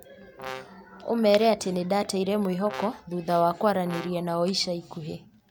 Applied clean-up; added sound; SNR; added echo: none; Brass instrument; 15 dB; none.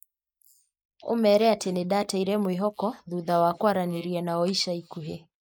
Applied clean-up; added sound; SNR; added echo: neural mask model Resemble Enhance denoiser.